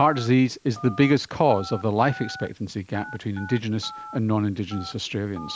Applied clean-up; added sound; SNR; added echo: none; Telephone; 17 dB; none.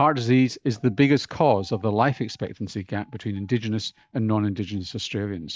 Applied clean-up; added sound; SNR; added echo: neural mask model DeepFilterNet 3.